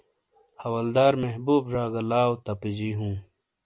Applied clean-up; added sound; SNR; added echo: none; none; none; none.